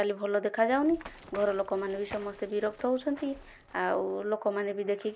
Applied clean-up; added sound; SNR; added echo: none; Run; 20 dB; none.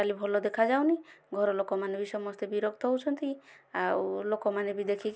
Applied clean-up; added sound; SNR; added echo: none; none; none; none.